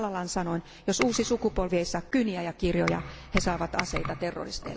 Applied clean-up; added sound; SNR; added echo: none; none; none; none.